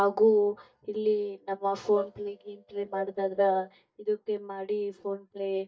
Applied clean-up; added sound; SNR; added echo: neural mask model DeepFilterNet 3.